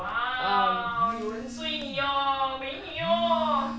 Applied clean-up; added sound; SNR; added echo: none; Telephone; 12 dB; none.